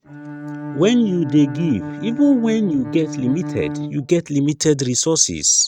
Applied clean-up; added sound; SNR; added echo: neural mask model RNNoise.